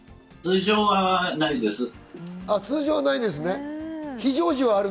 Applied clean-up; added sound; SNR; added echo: none; none; none; none.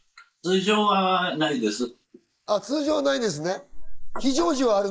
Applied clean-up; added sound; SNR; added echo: neural mask model Resemble Enhance denoiser.